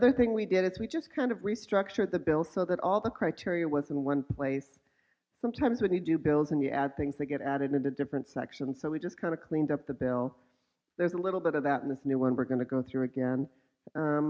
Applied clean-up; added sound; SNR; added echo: none; none; none; none.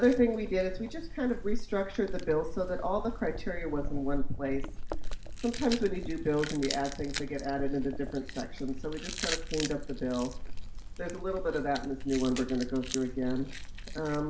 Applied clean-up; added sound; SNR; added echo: none; Chewing, mastication; 3 dB; reverberation time 0.4 s.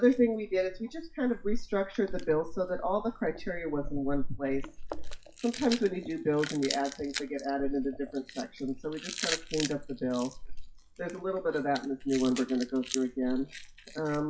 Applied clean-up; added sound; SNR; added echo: classical method WPE with log-MMSE.